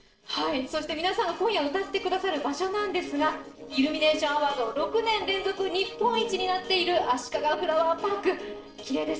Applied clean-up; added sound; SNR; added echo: neural separator model SepFormer DNS4.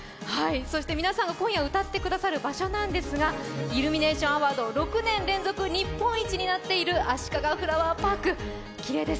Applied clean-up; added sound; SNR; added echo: none; none; none; none.